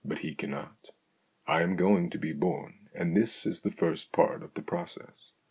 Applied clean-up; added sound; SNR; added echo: none; none; none; none.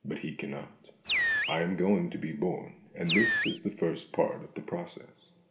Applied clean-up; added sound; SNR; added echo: none; Animal; -1 dB; reverberation time 2.8 s.